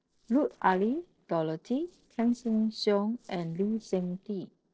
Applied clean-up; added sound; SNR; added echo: neural separator model SepFormer DNS4.